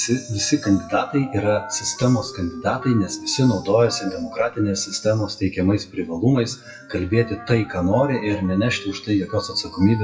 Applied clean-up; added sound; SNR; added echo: classical method WPE with log-MMSE.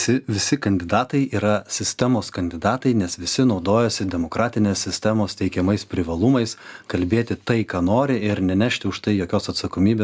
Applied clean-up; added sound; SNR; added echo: none; none; none; none.